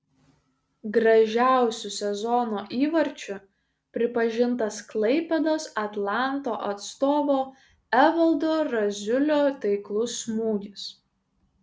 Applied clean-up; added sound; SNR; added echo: none; none; none; none.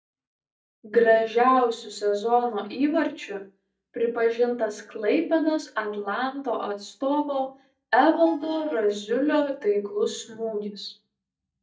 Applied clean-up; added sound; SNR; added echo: neural mask model DeepFilterNet 3.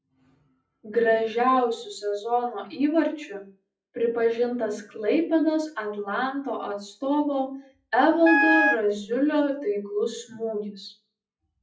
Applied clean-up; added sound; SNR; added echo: classical method WPE with log-MMSE.